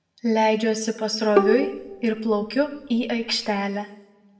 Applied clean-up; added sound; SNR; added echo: none; Bowed string instrument; 4 dB; reverberation time 0.7 s.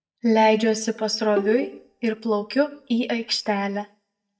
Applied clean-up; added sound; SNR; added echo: neural mask model DeepFilterNet 3.